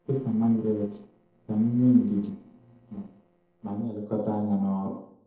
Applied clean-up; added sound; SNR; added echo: neural separator model SepFormer DNS4.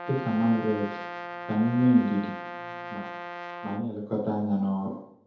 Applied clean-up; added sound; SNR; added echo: none; Brass instrument; 11 dB; reverberation time 0.8 s.